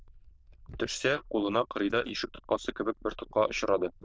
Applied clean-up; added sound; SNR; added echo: neural diffusion model UNIVERSE++.